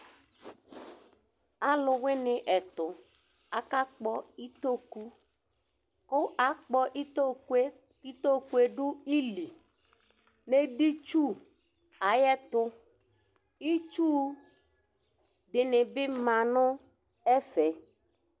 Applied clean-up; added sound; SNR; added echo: none; none; none; none.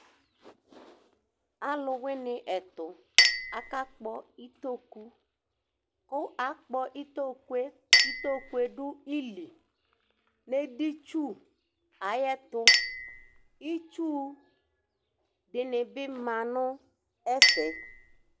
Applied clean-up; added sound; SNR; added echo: none; Chink, clink; -3 dB; none.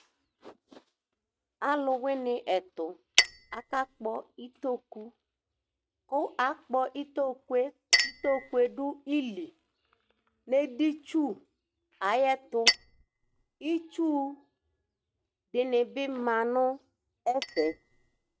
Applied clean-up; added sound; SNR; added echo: neural mask model RNNoise.